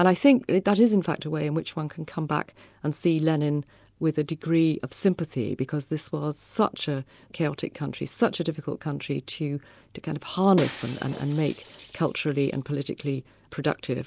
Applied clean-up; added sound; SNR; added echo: none; Shatter; 13 dB; none.